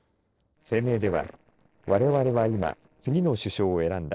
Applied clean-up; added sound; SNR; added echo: neural separator model SepFormer DNS4.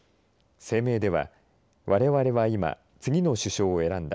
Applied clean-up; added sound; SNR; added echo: none; none; none; none.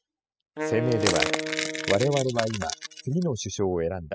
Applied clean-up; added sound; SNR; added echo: classical method spectral subtraction.